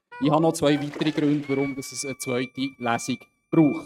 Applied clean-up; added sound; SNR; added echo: neural mask model RNNoise.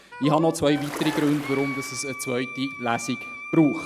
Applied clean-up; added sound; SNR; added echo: none; Ocean + Wind instrument, woodwind instrument; 11 dB; none.